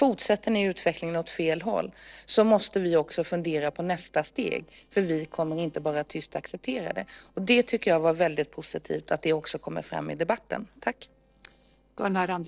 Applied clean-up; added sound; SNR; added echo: neural separator model SepFormer DNS4.